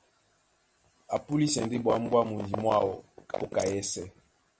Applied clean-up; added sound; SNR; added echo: none; none; none; none.